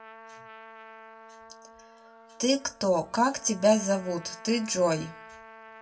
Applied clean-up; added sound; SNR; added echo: none; Trumpet; 19 dB; reverberation time 0.2 s.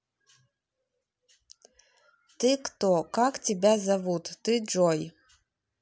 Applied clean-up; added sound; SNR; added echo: none; none; none; none.